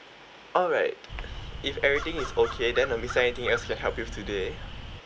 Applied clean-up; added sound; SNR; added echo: none; Crow; 8 dB; none.